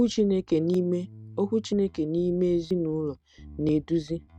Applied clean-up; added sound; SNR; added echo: neural mask model RNNoise.